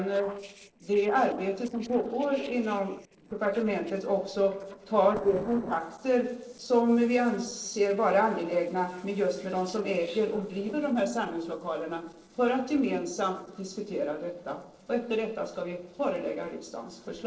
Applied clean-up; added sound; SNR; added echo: neural separator model SepFormer DNS4.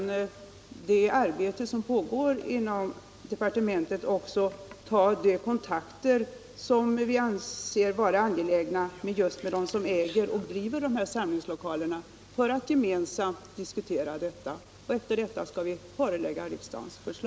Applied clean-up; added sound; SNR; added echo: none; none; none; none.